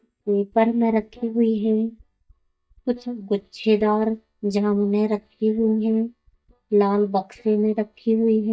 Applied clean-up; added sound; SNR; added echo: neural mask model DeepFilterNet 3.